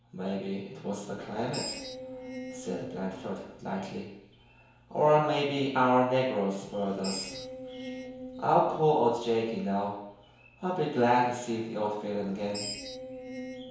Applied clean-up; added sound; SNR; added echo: none; Screech; 14 dB; reverberation time 1.0 s.